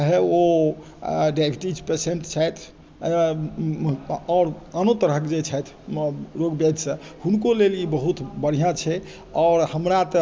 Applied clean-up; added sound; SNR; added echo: none; none; none; none.